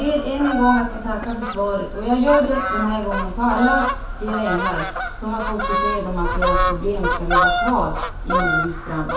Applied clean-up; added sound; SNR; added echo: none; Fowl; 1 dB; reverberation time 0.6 s.